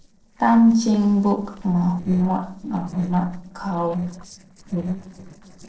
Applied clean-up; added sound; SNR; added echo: neural separator model SepFormer DNS4.